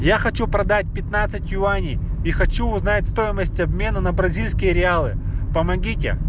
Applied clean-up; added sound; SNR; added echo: none; none; none; none.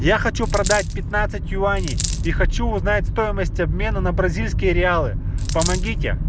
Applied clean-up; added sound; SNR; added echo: none; Coin (dropping); 11 dB; none.